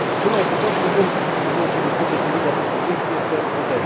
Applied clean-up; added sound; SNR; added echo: none; Wind; -4 dB; none.